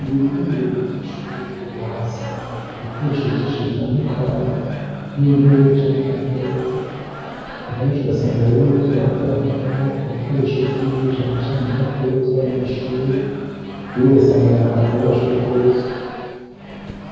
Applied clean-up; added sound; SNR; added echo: none; Microwave oven; 14 dB; reverberation time 2.1 s.